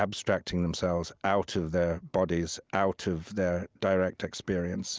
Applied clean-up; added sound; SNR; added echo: none; none; none; none.